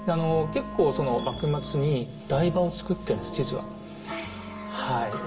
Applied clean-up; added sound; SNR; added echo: none; Wind instrument, woodwind instrument; 12 dB; reverberation time 0.7 s.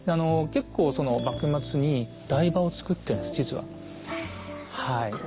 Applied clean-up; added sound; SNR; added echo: none; none; none; none.